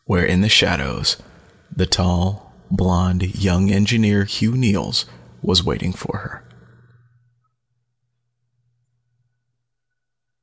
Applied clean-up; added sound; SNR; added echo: none; none; none; none.